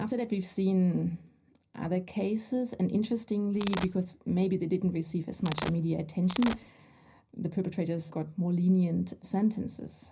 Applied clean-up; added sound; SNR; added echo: none; Domestic sounds, home sounds; 7 dB; reverberation time 0.4 s.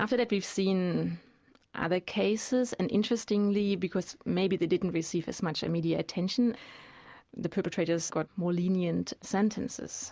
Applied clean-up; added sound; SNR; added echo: none; none; none; none.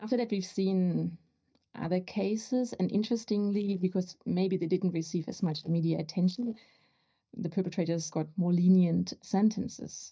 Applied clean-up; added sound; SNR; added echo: neural mask model DeepFilterNet 3.